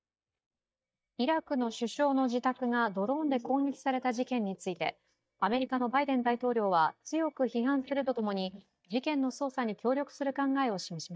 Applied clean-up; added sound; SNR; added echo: neural mask model DeepFilterNet 3.